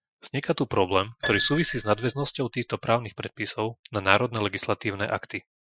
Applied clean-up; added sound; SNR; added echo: classical method Wiener filter.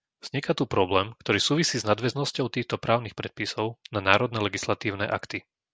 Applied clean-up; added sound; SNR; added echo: none; none; none; none.